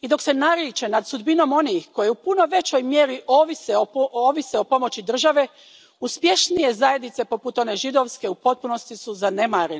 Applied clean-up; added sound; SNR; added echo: none; none; none; none.